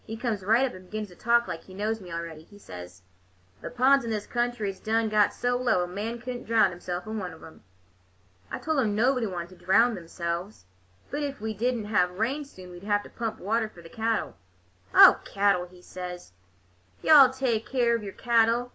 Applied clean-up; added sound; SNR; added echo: none; none; none; none.